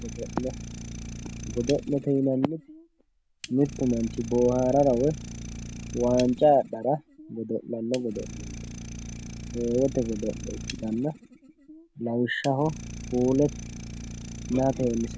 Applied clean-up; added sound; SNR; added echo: none; Idling; 11 dB; none.